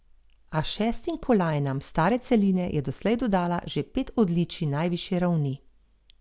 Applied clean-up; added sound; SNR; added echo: none; none; none; none.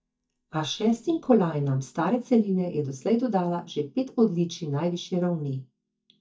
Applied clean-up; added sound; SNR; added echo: neural mask model DeepFilterNet 3.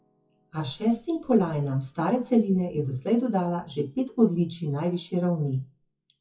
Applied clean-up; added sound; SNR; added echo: classical method WPE with log-MMSE.